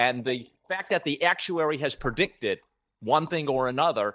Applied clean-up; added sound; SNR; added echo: neural mask model DeepFilterNet 3.